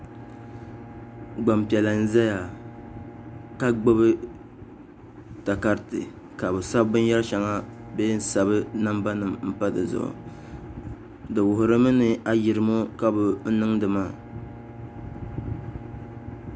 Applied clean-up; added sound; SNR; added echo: none; Bowed string instrument; 20 dB; none.